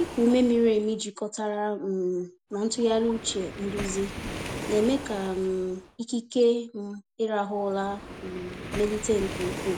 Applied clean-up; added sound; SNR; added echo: none; Waves, surf; 12 dB; none.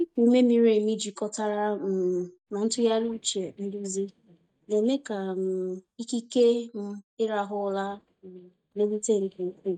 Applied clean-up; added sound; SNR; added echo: neural mask model DeepFilterNet 3.